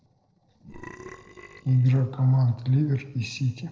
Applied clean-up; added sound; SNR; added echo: neural separator model SepFormer DNS4.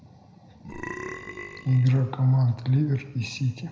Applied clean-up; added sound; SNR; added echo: none; Burping, eructation; 13 dB; reverberation time 0.8 s.